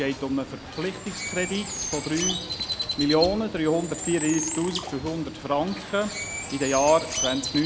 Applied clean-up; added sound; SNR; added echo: none; Bird; 6 dB; none.